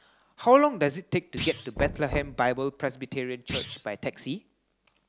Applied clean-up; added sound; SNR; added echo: none; Knock + Thump, thud; 9 dB; none.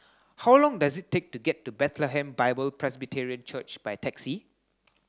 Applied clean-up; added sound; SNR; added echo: none; none; none; none.